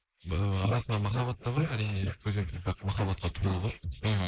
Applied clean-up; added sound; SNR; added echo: neural mask model Resemble Enhance denoiser.